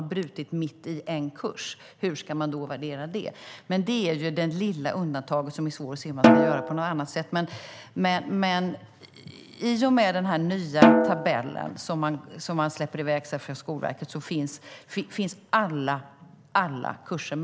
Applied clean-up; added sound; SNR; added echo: none; Snare drum; -5 dB; none.